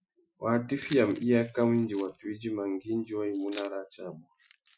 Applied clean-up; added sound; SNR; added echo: classical method Wiener filter.